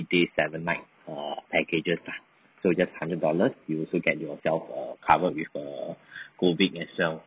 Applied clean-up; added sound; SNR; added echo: none; none; none; none.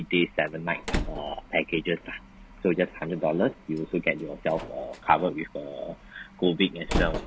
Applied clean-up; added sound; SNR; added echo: none; Slam; 8 dB; none.